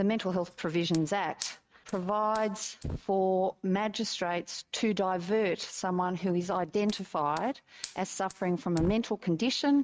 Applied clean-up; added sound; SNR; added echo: neural mask model RNNoise.